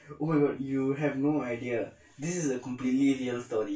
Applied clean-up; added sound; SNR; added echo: none; none; none; reverberation time 0.2 s.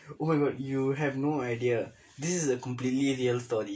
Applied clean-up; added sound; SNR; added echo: none; none; none; none.